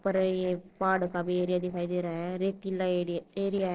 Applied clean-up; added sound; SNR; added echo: neural separator model SepFormer DNS4.